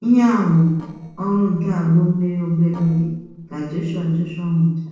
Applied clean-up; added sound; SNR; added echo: neural separator model SepFormer DNS4.